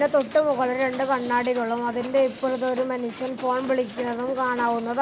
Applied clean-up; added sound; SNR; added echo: none; Hiss; 16 dB; none.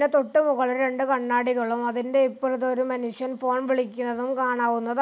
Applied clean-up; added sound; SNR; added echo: none; none; none; none.